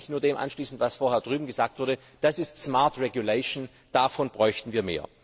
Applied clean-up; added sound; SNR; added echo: none; none; none; none.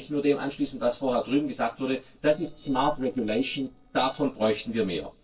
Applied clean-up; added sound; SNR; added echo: neural separator model SepFormer DNS4.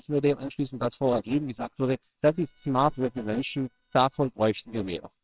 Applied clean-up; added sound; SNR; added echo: neural separator model SepFormer WHAMR!.